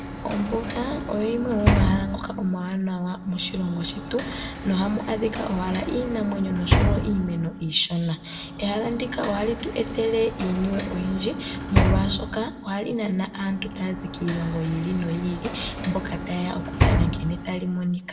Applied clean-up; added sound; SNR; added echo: none; Sliding door / Slam; 2 dB; reverberation time 1.1 s.